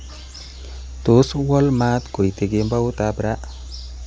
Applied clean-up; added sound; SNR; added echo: none; Bird vocalization, bird call, bird song; 13 dB; none.